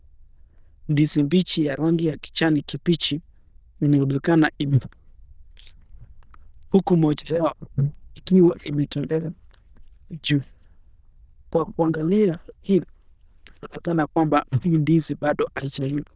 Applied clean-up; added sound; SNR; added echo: neural diffusion model UNIVERSE++.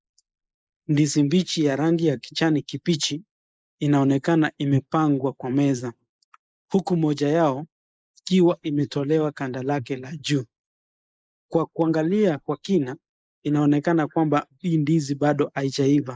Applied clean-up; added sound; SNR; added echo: neural mask model Resemble Enhance denoiser.